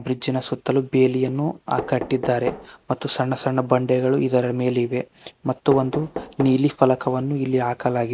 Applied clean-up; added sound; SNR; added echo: none; Knock; 14 dB; none.